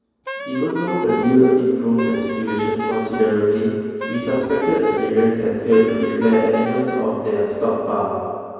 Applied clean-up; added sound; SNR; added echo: none; Wind instrument, woodwind instrument; 10 dB; reverberation time 2.2 s.